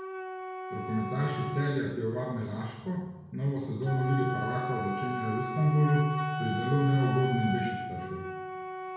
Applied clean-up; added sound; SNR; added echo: none; Wind instrument, woodwind instrument; 7 dB; reverberation time 1.0 s.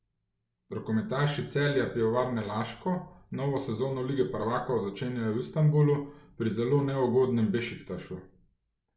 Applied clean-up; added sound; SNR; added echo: none; none; none; none.